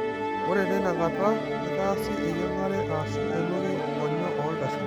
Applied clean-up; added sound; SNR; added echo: none; Musical instrument; -2 dB; none.